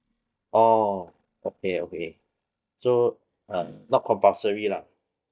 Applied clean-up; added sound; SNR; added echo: neural mask model DeepFilterNet 3.